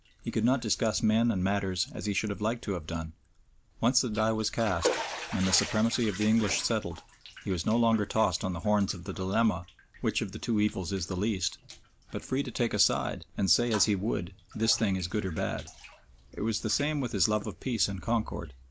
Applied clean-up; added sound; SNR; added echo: none; Bathtub (filling or washing); 14 dB; none.